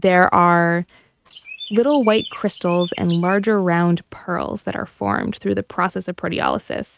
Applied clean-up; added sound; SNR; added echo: neural mask model RNNoise.